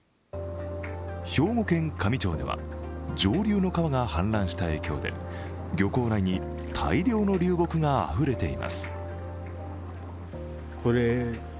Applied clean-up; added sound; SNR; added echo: none; none; none; none.